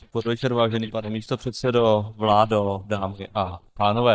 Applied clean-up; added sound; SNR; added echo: neural mask model DeepFilterNet 3.